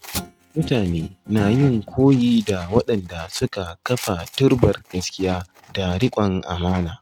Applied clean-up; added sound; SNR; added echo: neural mask model RNNoise.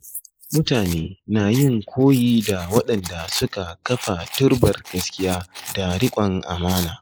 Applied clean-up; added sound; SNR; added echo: neural mask model Resemble Enhance denoiser.